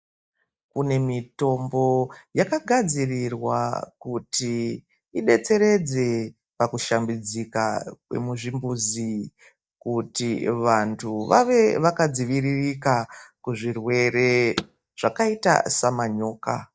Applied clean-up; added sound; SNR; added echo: neural mask model DeepFilterNet 3.